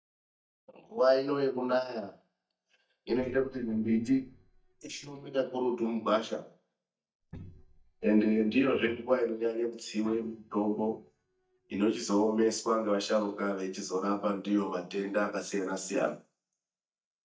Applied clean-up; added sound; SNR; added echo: neural mask model DeepFilterNet 3.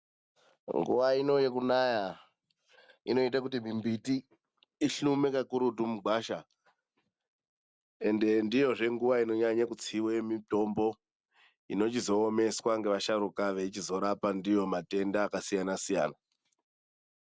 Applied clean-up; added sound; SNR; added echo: none; none; none; none.